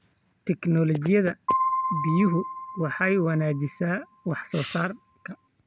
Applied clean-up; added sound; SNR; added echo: none; Piano; 6 dB; none.